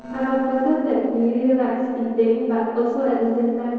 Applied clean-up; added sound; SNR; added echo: neural separator model SepFormer DNS4.